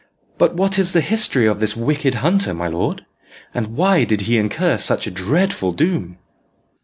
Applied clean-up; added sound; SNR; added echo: none; none; none; none.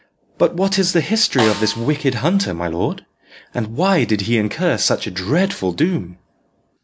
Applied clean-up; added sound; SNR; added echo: none; Snare drum; 12 dB; none.